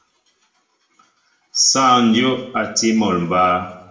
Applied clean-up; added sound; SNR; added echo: none; none; none; reverberation time 0.7 s.